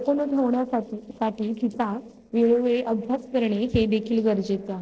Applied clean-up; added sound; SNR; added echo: neural separator model SepFormer DNS4.